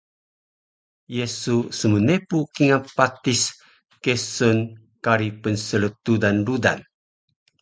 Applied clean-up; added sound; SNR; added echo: none; none; none; none.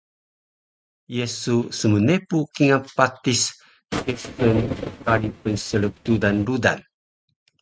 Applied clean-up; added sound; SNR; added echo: neural mask model RNNoise.